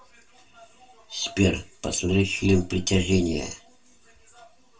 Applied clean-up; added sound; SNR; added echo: none; none; none; reverberation time 0.2 s.